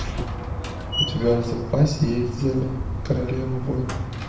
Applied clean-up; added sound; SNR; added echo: none; Slam; 5 dB; reverberation time 0.7 s.